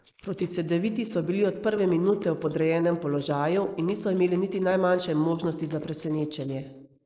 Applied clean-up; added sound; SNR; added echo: neural mask model Resemble Enhance denoiser.